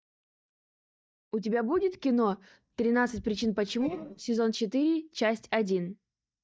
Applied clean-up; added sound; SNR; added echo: neural mask model DeepFilterNet 3.